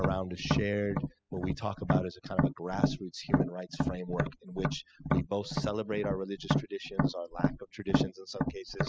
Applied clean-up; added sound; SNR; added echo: classical method spectral subtraction.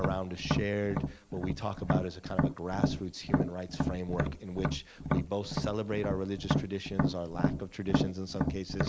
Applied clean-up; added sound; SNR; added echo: none; Tap; -3 dB; none.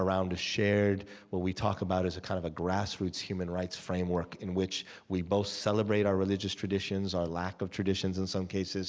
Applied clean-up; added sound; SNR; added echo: none; none; none; none.